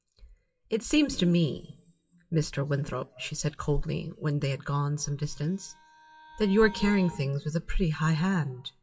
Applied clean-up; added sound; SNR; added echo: classical method WPE with log-MMSE.